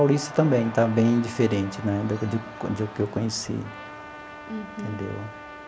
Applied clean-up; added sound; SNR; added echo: none; Crowd / Cheering + Trumpet; 14 dB; none.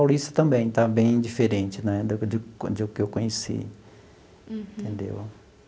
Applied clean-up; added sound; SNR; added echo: none; none; none; none.